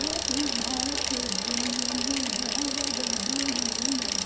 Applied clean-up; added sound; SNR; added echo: none; Bicycle; -5 dB; reverberation time 1.0 s.